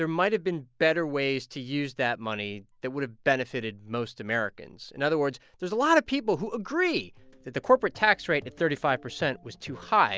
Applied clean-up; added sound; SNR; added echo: none; none; none; none.